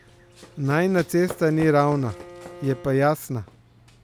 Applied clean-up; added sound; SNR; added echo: none; Bowed string instrument + Run; 18 dB; none.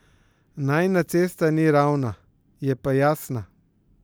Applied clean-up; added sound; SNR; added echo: none; none; none; none.